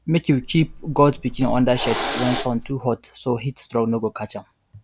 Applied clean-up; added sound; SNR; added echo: none; Hiss; 6 dB; none.